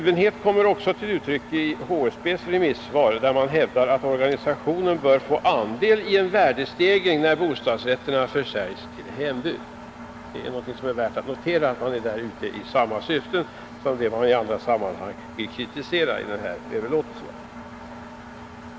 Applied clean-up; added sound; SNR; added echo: none; Engine; 16 dB; none.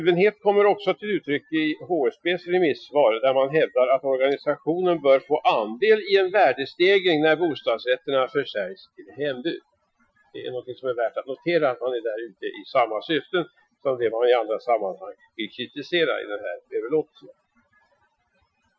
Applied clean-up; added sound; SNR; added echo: classical method Wiener filter.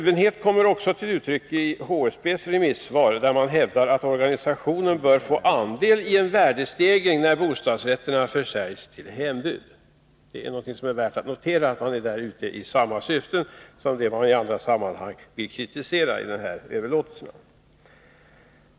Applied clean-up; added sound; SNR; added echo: none; none; none; none.